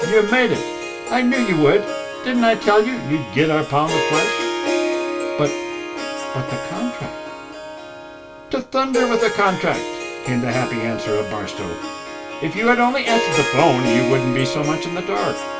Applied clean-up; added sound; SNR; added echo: none; Harp; 4 dB; reverberation time 0.2 s.